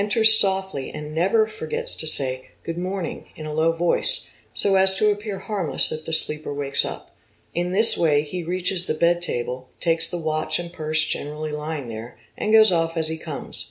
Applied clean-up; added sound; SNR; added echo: none; none; none; none.